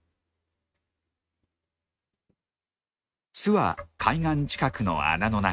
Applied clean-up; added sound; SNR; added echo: neural mask model RNNoise.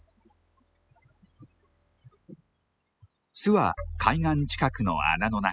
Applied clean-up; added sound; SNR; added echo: classical method spectral subtraction.